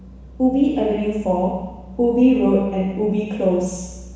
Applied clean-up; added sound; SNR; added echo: none; none; none; reverberation time 1.1 s.